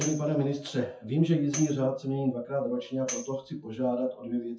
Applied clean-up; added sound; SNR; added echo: classical method WPE with log-MMSE.